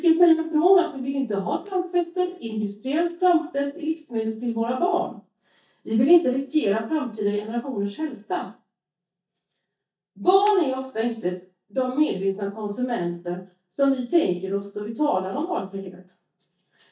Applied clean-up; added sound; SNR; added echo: neural mask model DeepFilterNet 3.